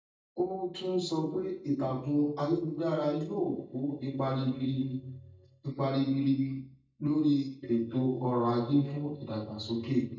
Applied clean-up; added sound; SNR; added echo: neural mask model DeepFilterNet 3.